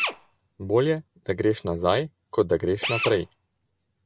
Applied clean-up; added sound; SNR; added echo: none; Drill; 10 dB; none.